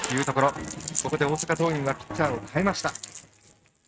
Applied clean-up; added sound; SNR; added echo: neural mask model RNNoise.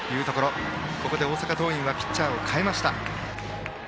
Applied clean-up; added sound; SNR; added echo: none; none; none; none.